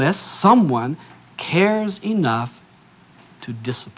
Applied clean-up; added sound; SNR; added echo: none; none; none; none.